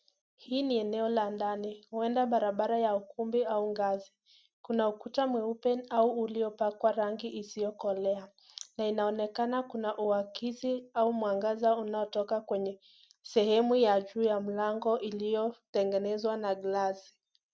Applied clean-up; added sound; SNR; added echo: none; none; none; none.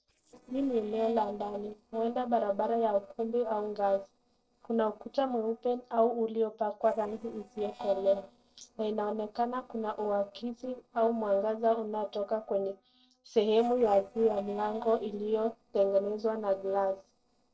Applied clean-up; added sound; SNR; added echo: neural separator model SepFormer DNS4.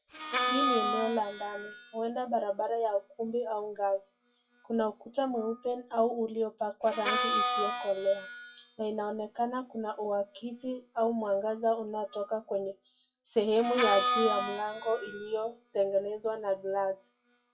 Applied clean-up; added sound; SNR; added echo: classical method WPE with log-MMSE.